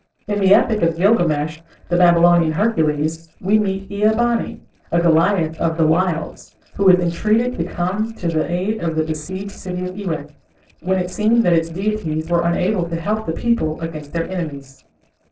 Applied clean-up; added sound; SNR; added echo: neural separator model SepFormer DNS4.